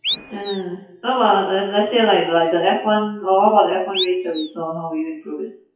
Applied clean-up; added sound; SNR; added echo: classical method WPE with log-MMSE.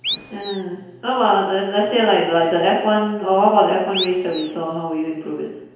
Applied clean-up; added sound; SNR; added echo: none; Animal; 8 dB; reverberation time 1.0 s.